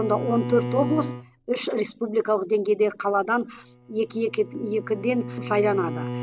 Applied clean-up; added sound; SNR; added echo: none; Bowed string instrument; 10 dB; none.